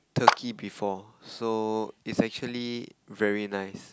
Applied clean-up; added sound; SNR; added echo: none; Clapping; -2 dB; none.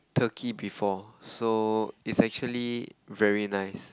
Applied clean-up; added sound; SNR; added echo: none; none; none; none.